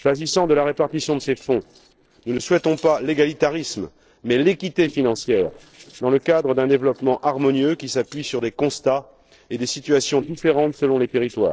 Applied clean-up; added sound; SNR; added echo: neural separator model SepFormer DNS4.